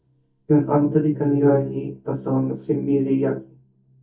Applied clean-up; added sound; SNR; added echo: neural mask model DeepFilterNet 3.